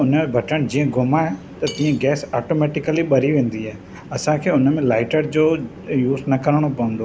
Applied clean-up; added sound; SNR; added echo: none; Train + Cutlery, silverware / Dishes, pots, and pans; 18 dB; none.